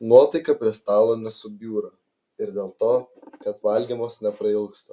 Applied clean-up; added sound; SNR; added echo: none; none; none; none.